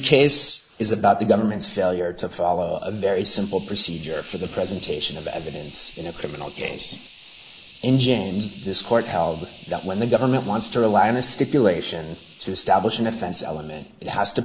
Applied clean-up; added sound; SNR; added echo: neural mask model Resemble Enhance denoiser.